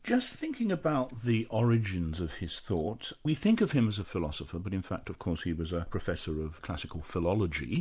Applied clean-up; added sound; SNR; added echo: none; none; none; none.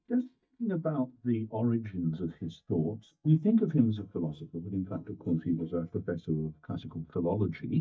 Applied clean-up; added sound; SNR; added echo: neural mask model DeepFilterNet 3.